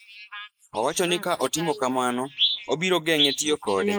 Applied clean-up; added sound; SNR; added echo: neural mask model Resemble Enhance denoiser.